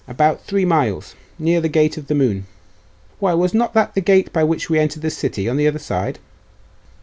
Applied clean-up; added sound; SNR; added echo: none; none; none; none.